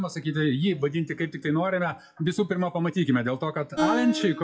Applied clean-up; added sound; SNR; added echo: classical method WPE with log-MMSE.